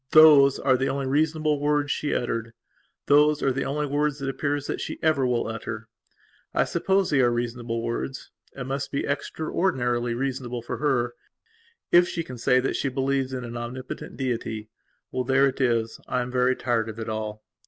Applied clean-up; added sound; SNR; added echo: none; none; none; none.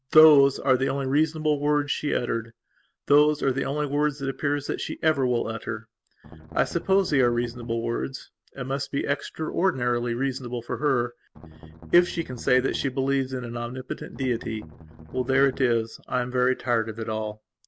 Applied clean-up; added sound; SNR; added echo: none; Strum; 17 dB; none.